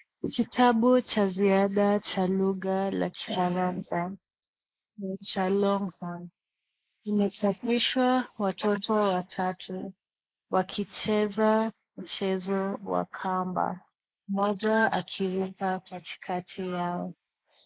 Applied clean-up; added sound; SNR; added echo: neural mask model Resemble Enhance denoiser.